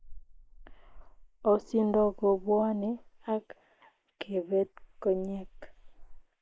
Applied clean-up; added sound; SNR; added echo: neural mask model Resemble Enhance denoiser.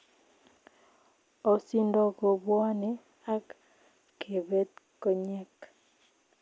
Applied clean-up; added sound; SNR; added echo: none; none; none; none.